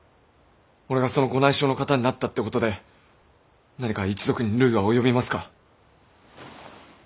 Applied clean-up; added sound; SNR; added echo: none; none; none; none.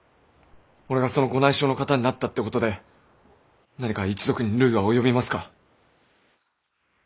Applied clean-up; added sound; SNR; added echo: neural mask model Resemble Enhance denoiser.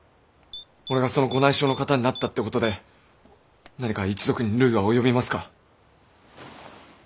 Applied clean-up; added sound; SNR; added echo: none; Typing; 18 dB; none.